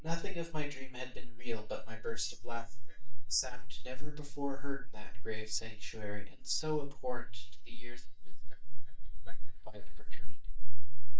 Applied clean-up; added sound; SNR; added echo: neural mask model DeepFilterNet 3.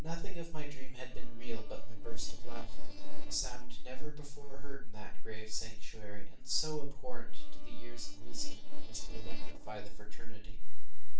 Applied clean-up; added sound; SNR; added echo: neural separator model SepFormer DNS4.